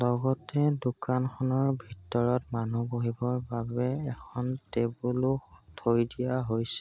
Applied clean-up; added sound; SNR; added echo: none; none; none; none.